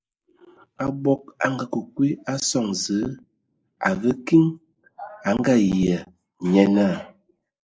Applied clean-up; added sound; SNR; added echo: neural mask model Resemble Enhance denoiser.